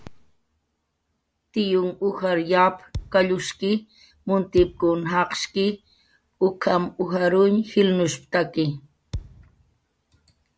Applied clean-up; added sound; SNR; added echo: none; Thump, thud; 14 dB; none.